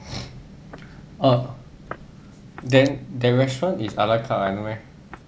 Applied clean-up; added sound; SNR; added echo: none; Walk, footsteps + Drip; 20 dB; none.